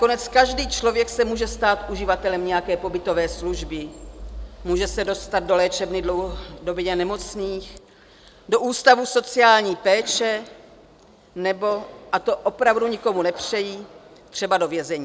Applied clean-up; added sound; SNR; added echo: none; none; none; none.